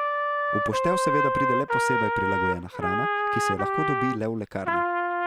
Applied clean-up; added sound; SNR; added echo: none; Trumpet; -5 dB; none.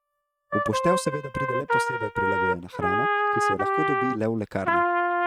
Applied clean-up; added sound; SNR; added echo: neural mask model RNNoise.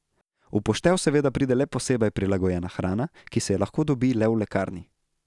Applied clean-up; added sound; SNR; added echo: none; none; none; none.